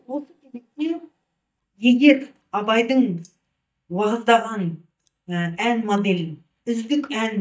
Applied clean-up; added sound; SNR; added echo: neural mask model DeepFilterNet 3.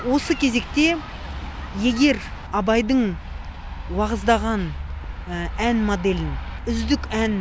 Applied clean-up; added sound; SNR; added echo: none; none; none; none.